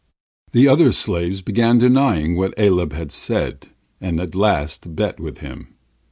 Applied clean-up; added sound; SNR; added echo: none; none; none; none.